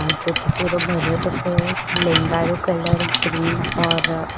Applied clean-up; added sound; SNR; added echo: none; Chink, clink + Writing; 1 dB; none.